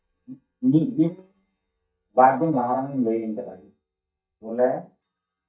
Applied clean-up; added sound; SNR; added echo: neural mask model DeepFilterNet 3.